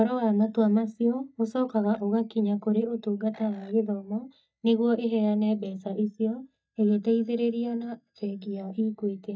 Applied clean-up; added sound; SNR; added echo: neural mask model DeepFilterNet 3.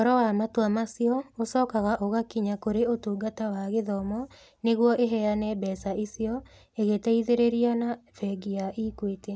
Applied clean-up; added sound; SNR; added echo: none; none; none; none.